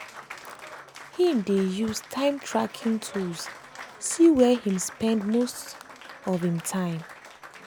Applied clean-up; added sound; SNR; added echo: none; Applause; 17 dB; none.